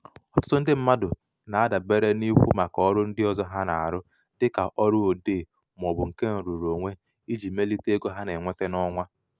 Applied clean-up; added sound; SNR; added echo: none; none; none; none.